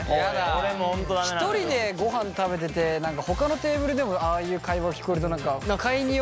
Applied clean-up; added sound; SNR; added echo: none; none; none; none.